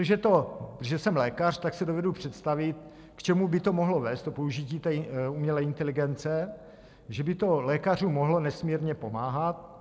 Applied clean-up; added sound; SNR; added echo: none; none; none; none.